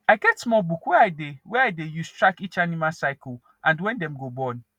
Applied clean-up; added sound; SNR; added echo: none; none; none; none.